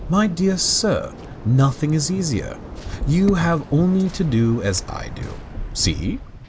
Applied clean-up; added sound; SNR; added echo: none; Waves, surf; 11 dB; none.